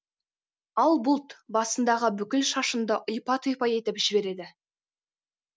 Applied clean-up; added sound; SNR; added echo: none; none; none; none.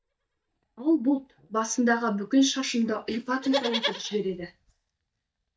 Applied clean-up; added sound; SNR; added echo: neural mask model DeepFilterNet 3.